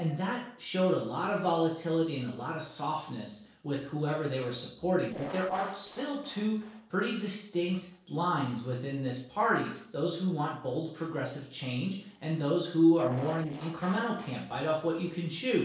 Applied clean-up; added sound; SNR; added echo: neural separator model SepFormer DNS4.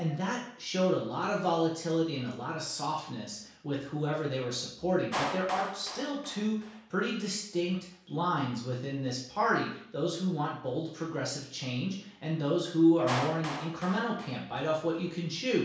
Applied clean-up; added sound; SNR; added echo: none; Clapping; 13 dB; reverberation time 0.6 s.